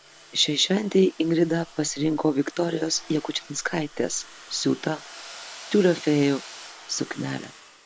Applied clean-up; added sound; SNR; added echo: none; Domestic sounds, home sounds; 19 dB; none.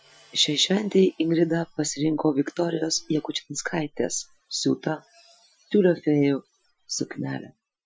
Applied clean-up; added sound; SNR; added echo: classical method Wiener filter.